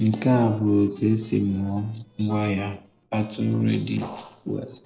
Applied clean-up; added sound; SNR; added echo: neural separator model SepFormer DNS4.